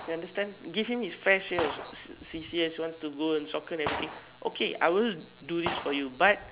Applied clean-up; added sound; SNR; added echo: none; Gunshot, gunfire; 11 dB; none.